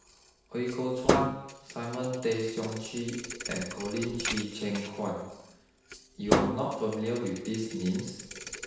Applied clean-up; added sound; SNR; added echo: none; Thump, thud; 2 dB; reverberation time 1.0 s.